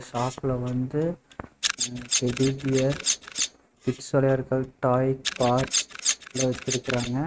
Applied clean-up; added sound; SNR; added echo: neural mask model RNNoise.